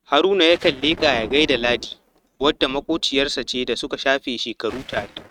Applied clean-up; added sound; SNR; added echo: neural mask model RNNoise.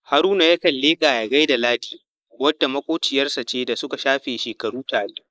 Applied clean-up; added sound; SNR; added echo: neural mask model Resemble Enhance denoiser.